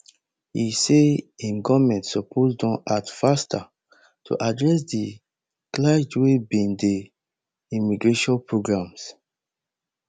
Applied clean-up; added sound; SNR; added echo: none; none; none; none.